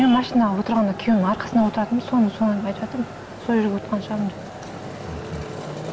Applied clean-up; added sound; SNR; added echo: none; Traffic noise, roadway noise; 12 dB; none.